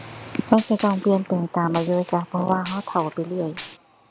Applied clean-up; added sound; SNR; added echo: none; Gunshot, gunfire; 17 dB; none.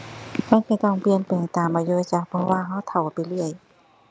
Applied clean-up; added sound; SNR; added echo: none; none; none; none.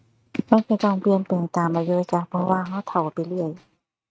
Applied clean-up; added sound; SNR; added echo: neural mask model RNNoise.